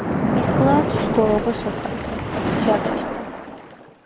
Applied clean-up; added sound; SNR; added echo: none; Splash, splatter; -2 dB; none.